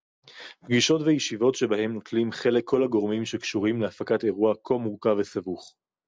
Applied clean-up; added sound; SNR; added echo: none; none; none; none.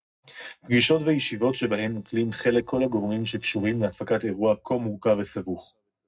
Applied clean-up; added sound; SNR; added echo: neural separator model SepFormer DNS4.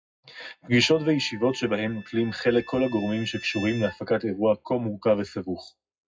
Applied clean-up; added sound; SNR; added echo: classical method WPE with log-MMSE.